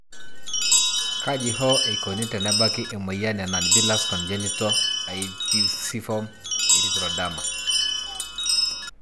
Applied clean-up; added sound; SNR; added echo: none; Chime; -5 dB; none.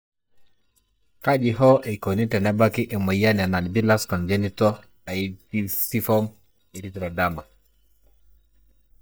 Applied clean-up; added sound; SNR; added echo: neural mask model DeepFilterNet 3.